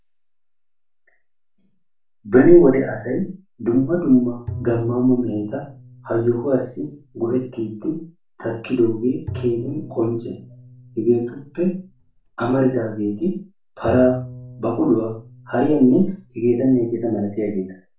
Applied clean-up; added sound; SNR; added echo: none; Bowed string instrument; 16 dB; reverberation time 0.3 s.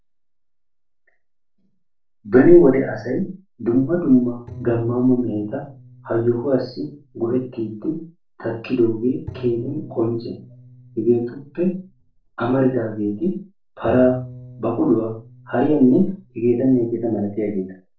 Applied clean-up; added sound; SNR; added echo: neural separator model SepFormer DNS4.